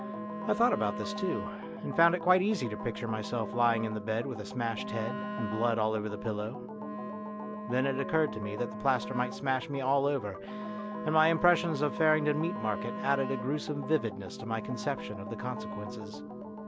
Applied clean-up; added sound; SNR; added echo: none; Wind instrument, woodwind instrument + Organ; 7 dB; none.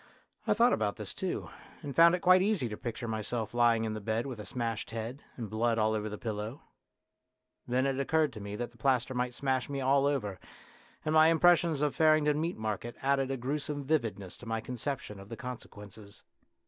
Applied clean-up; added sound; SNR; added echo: none; none; none; none.